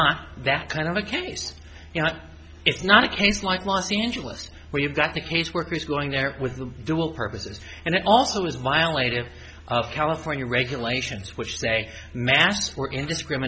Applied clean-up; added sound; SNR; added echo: none; none; none; none.